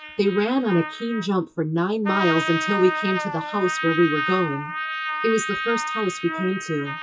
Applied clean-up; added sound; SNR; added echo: classical method WPE with log-MMSE.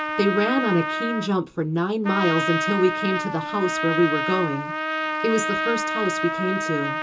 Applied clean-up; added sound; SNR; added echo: none; Trumpet; 2 dB; reverberation time 0.2 s.